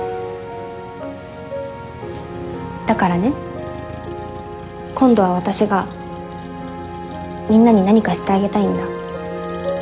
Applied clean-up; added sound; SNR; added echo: none; Motor vehicle (road); 18 dB; none.